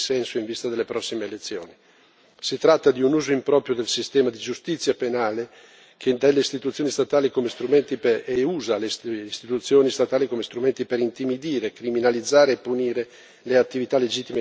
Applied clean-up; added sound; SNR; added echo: none; none; none; none.